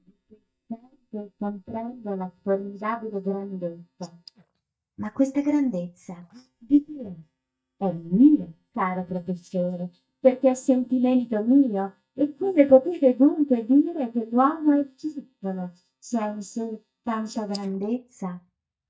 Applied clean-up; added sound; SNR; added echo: neural mask model DeepFilterNet 3.